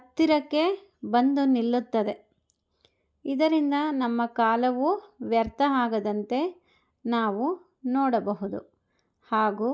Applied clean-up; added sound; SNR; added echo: none; none; none; none.